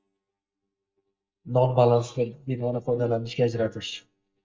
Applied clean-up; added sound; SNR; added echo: neural mask model DeepFilterNet 3.